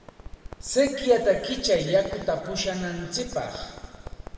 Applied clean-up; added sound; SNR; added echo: none; Crackle; 15 dB; reverberation time 1.8 s.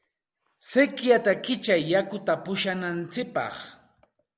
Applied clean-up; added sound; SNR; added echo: none; none; none; none.